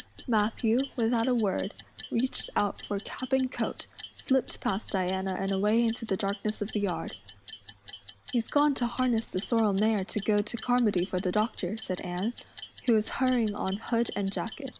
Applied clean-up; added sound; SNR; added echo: none; Clock; 4 dB; none.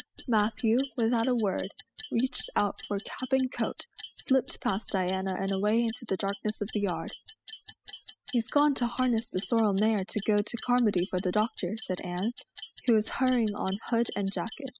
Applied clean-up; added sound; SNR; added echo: classical method spectral subtraction.